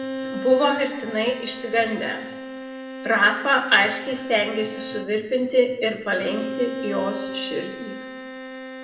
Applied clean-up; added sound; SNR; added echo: none; Bowed string instrument; 9 dB; reverberation time 0.9 s.